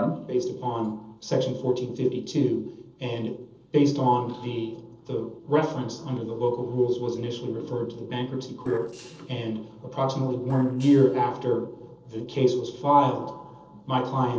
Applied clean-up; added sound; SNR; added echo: neural separator model SepFormer DNS4.